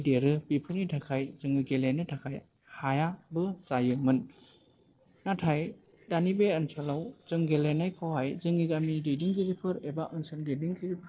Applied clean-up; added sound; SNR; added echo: neural separator model SepFormer DNS4.